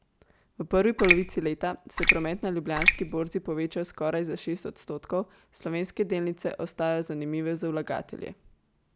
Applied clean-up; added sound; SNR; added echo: none; Raindrop; -4 dB; none.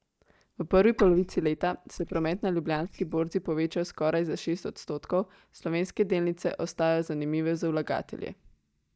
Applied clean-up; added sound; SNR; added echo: neural mask model DeepFilterNet 3.